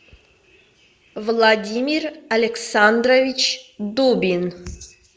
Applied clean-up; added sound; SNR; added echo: none; none; none; none.